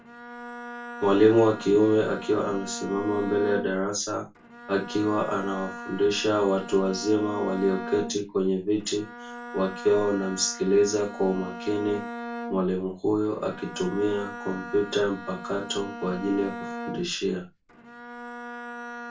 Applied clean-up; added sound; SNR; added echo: none; Bowed string instrument; 12 dB; reverberation time 0.2 s.